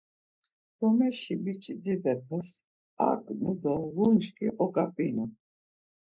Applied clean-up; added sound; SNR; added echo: neural mask model Resemble Enhance denoiser.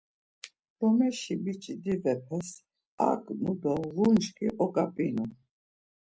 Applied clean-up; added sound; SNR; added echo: none; none; none; none.